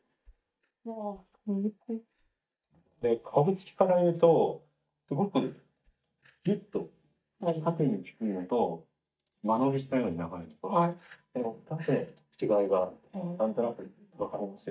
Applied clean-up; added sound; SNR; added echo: neural mask model DeepFilterNet 3.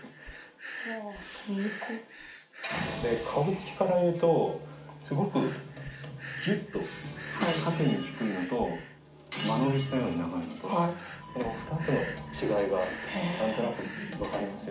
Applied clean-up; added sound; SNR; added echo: none; Breathing; 15 dB; reverberation time 0.4 s.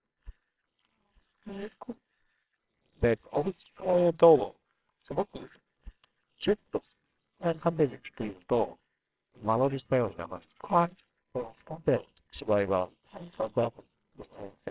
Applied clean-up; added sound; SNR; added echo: neural separator model SepFormer WHAMR!.